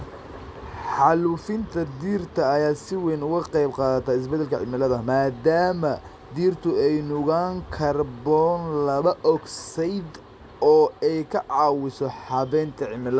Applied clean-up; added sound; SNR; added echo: none; none; none; none.